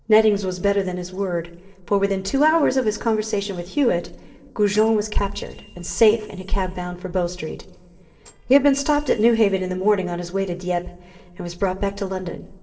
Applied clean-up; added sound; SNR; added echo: neural separator model SepFormer DNS4.